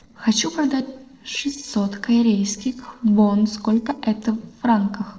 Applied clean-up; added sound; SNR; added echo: neural separator model SepFormer DNS4.